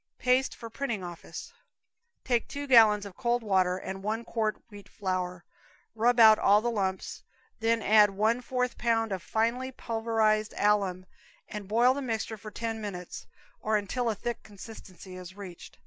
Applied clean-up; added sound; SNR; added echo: none; none; none; none.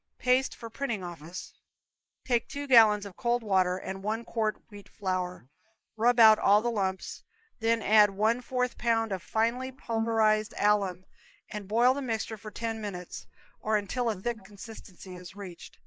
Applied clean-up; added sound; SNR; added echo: neural mask model Resemble Enhance denoiser.